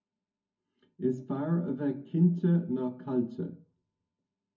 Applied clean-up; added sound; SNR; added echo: none; none; none; reverberation time 0.4 s.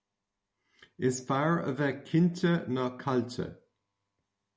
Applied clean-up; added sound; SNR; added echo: none; none; none; none.